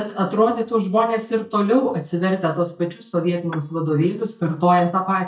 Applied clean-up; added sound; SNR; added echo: neural mask model DeepFilterNet 3.